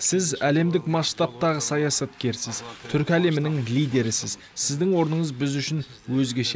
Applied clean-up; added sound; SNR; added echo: none; none; none; none.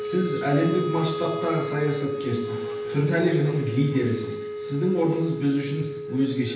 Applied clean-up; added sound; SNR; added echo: none; Wind instrument, woodwind instrument; 6 dB; reverberation time 0.9 s.